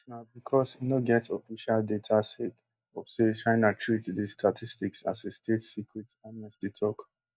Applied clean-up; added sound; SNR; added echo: neural mask model DeepFilterNet 3.